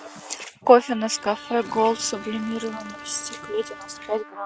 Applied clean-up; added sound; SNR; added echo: none; Chirp, tweet + Trumpet; 16 dB; none.